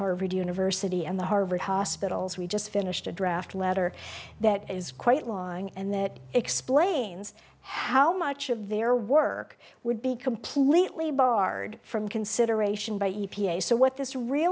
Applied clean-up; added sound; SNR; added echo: none; none; none; none.